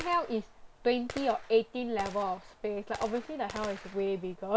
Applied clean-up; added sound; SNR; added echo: none; Gunshot, gunfire; 15 dB; none.